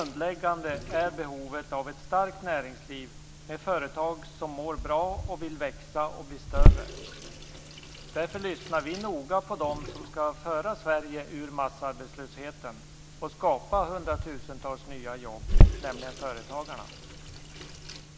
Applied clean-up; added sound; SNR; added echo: none; Sink (filling or washing) / Water tap, faucet; -4 dB; none.